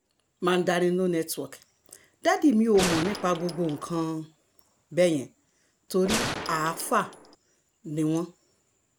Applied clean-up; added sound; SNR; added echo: none; Gunshot, gunfire; 5 dB; none.